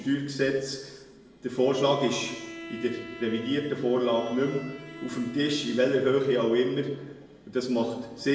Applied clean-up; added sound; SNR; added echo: none; Bowed string instrument; 18 dB; reverberation time 0.9 s.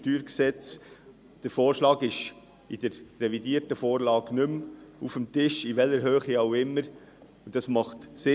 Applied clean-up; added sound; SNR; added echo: none; none; none; none.